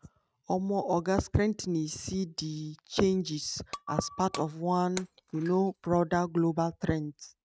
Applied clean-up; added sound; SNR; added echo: neural mask model RNNoise.